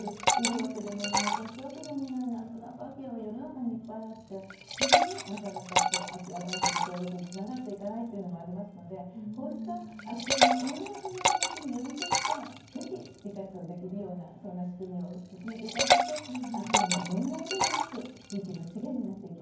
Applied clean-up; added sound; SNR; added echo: none; Liquid; -4 dB; reverberation time 0.9 s.